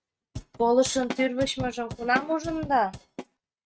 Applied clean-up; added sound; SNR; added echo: neural mask model RNNoise.